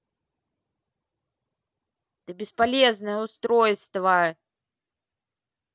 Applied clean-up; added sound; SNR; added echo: none; none; none; none.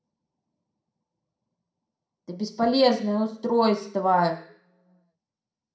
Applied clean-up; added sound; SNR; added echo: none; none; none; reverberation time 0.5 s.